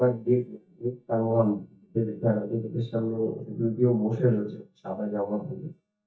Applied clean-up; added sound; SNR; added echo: neural mask model DeepFilterNet 3.